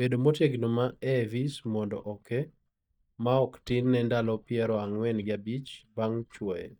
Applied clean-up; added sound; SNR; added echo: neural mask model DeepFilterNet 3.